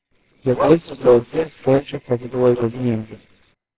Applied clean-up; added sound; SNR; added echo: neural separator model SepFormer WHAMR!.